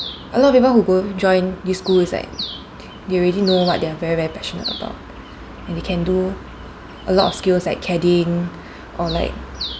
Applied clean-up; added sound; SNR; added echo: none; Bird; 16 dB; none.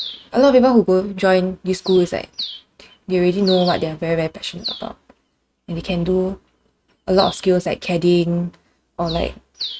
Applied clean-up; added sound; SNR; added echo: neural mask model RNNoise.